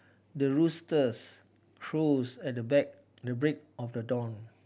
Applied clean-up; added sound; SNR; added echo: none; none; none; none.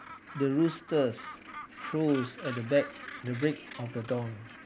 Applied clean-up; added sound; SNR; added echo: none; Gull, seagull; 13 dB; none.